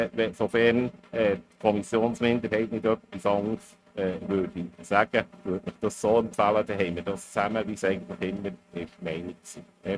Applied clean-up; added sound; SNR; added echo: neural mask model RNNoise.